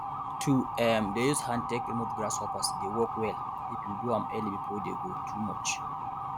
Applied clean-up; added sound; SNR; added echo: none; Motor vehicle (road) / Siren; 2 dB; none.